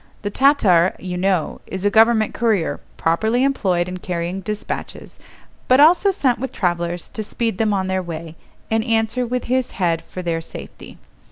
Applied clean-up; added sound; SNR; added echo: none; none; none; none.